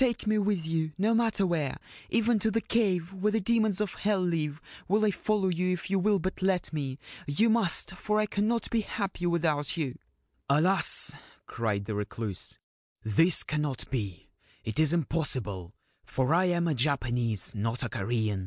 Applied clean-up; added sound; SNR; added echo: none; none; none; none.